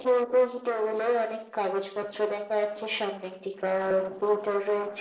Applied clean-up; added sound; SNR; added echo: neural separator model SepFormer DNS4.